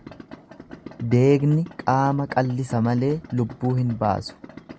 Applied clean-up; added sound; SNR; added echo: none; Idling; 19 dB; none.